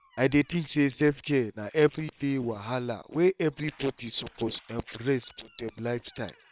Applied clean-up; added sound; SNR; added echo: neural separator model SepFormer WHAM!.